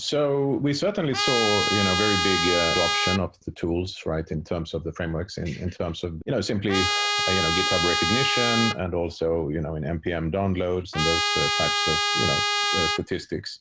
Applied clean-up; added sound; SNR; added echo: none; Trumpet; -2 dB; none.